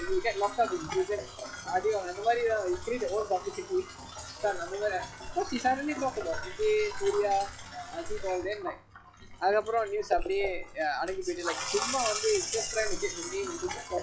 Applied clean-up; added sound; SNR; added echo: classical method log-MMSE.